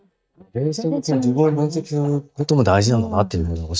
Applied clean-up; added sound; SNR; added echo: neural mask model DeepFilterNet 3.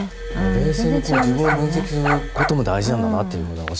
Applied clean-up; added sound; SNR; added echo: none; Glass + Bark; 5 dB; none.